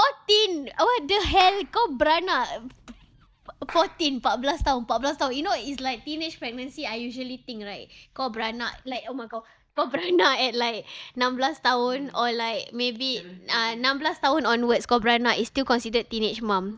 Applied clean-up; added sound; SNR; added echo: neural mask model DeepFilterNet 3.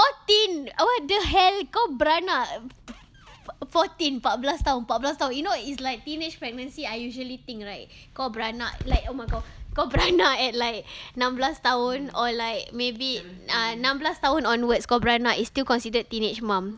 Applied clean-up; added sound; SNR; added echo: none; none; none; none.